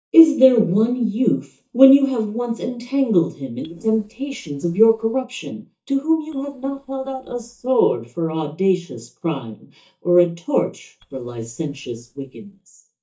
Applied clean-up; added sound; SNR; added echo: neural mask model DeepFilterNet 3.